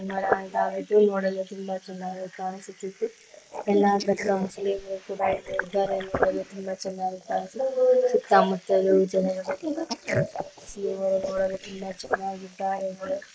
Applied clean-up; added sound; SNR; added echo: neural mask model Resemble Enhance denoiser.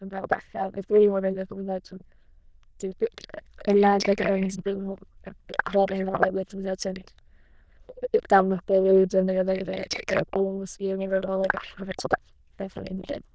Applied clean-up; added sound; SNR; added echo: neural diffusion model UNIVERSE++.